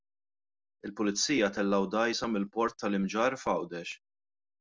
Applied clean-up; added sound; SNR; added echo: none; none; none; none.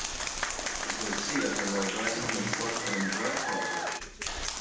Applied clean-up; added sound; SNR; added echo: none; Applause; -3 dB; reverberation time 0.8 s.